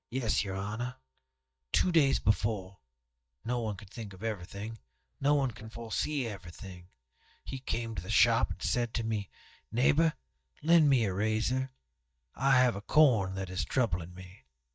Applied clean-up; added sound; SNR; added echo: neural mask model DeepFilterNet 3.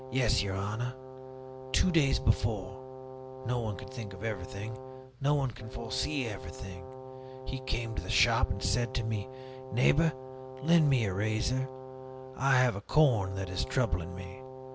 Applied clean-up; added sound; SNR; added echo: none; Brass instrument; 13 dB; none.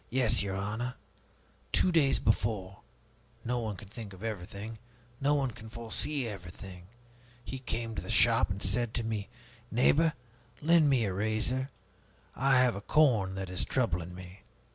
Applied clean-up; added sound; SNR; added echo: none; none; none; none.